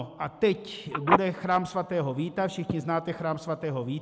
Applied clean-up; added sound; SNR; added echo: none; Telephone; 2 dB; none.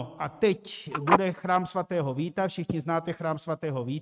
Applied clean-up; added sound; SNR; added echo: neural mask model RNNoise.